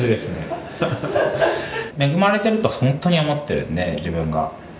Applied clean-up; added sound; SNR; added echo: none; none; none; none.